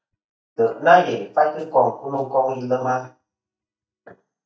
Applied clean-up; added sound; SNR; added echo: neural mask model DeepFilterNet 3.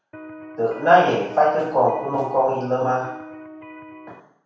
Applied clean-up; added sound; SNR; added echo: none; Electric guitar; 18 dB; reverberation time 0.7 s.